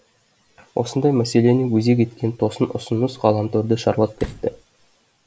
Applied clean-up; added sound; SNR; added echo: none; Slam; 14 dB; none.